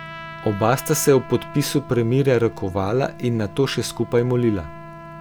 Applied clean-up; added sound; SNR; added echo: none; Trumpet; 18 dB; none.